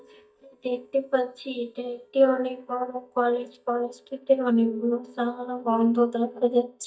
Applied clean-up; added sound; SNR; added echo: neural mask model DeepFilterNet 3.